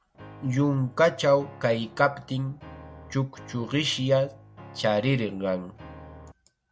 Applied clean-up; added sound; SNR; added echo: none; Piano; 19 dB; none.